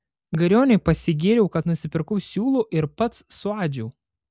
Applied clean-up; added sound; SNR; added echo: none; none; none; none.